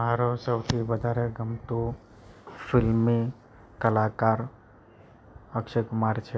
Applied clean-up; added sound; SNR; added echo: none; none; none; none.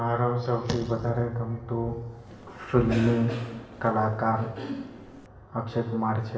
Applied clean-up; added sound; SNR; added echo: none; Cough; 12 dB; reverberation time 1.1 s.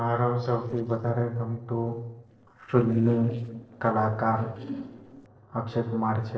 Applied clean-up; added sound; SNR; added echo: neural separator model SepFormer DNS4.